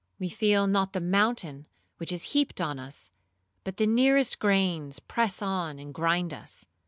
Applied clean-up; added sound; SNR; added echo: none; none; none; none.